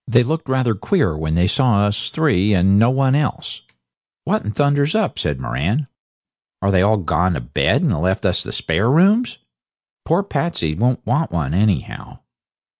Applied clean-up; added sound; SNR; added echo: none; none; none; none.